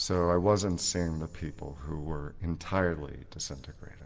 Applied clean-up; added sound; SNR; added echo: none; none; none; reverberation time 1.9 s.